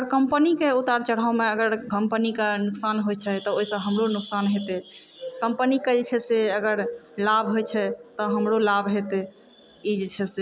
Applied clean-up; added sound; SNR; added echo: none; none; none; none.